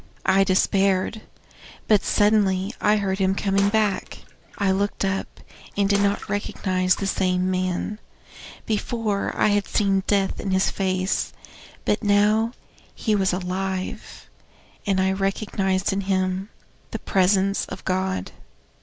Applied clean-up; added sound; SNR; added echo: none; Bathtub (filling or washing) / Water / Splash, splatter; 16 dB; none.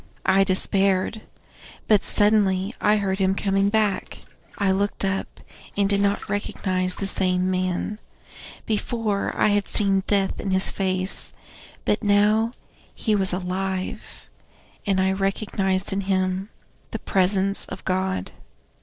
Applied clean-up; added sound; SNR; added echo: neural separator model SepFormer DNS4.